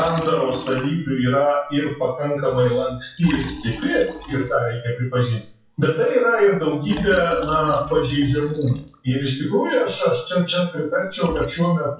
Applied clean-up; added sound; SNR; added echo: classical method WPE with log-MMSE.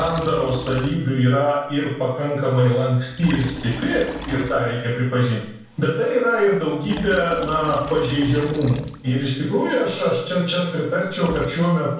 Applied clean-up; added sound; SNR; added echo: none; Liquid; 15 dB; reverberation time 0.6 s.